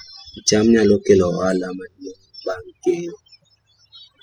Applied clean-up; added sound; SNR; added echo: classical method spectral subtraction.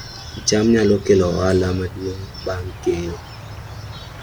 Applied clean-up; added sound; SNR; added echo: none; Insect; 15 dB; none.